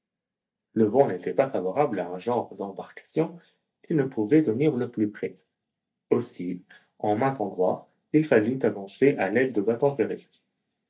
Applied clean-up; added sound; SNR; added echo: neural mask model DeepFilterNet 3.